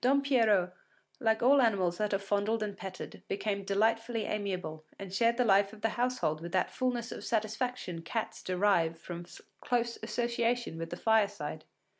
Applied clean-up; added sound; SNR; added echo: none; none; none; none.